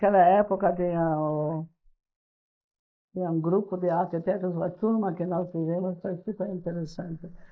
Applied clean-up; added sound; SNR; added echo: neural mask model Resemble Enhance denoiser.